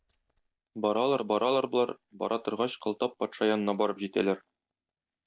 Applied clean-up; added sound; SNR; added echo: neural mask model DeepFilterNet 3.